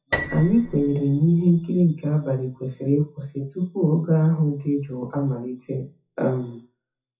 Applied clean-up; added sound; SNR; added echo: classical method WPE with log-MMSE.